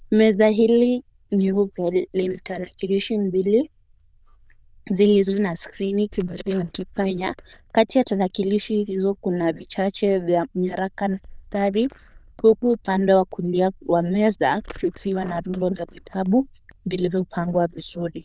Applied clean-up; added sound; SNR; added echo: neural diffusion model UNIVERSE++.